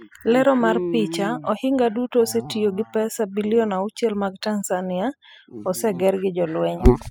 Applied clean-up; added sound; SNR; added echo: classical method spectral subtraction.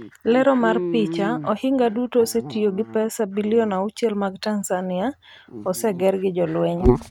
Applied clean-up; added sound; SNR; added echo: neural mask model RNNoise.